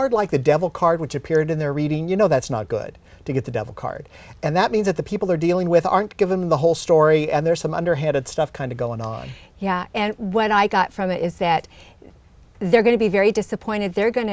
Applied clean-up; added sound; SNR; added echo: none; none; none; none.